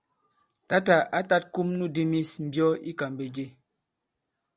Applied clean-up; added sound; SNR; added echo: none; none; none; none.